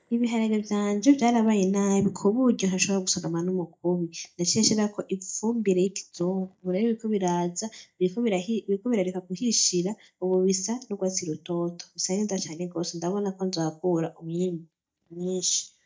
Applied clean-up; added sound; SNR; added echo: neural mask model DeepFilterNet 3.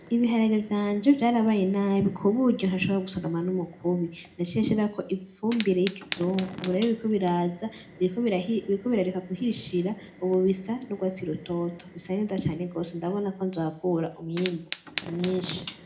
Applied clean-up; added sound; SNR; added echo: none; Fire; 15 dB; reverberation time 0.3 s.